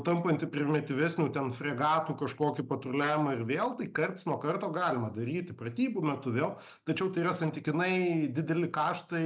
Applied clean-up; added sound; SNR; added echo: none; none; none; none.